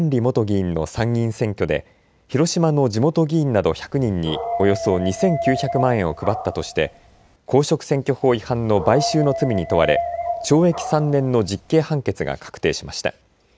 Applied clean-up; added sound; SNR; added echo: none; Dog; 8 dB; none.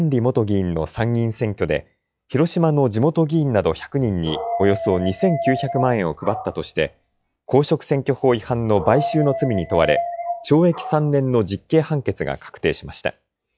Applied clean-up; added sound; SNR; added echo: classical method log-MMSE.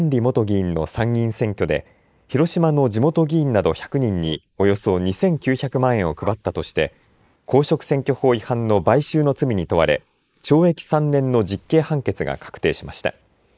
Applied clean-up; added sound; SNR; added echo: neural mask model Resemble Enhance denoiser.